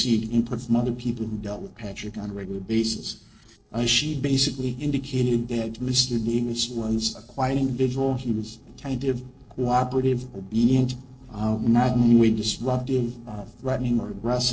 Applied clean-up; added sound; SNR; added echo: neural separator model SepFormer DNS4.